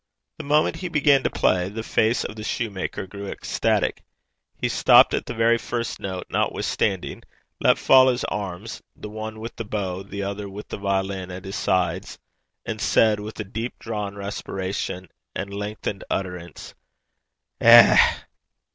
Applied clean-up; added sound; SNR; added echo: none; none; none; none.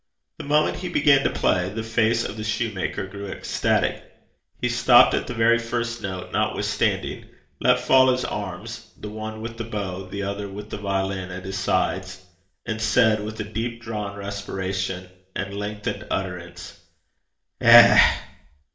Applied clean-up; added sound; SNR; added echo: none; none; none; reverberation time 0.5 s.